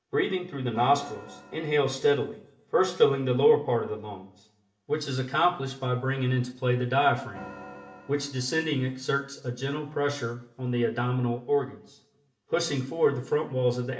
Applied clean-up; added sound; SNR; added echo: none; Organ; 20 dB; reverberation time 0.6 s.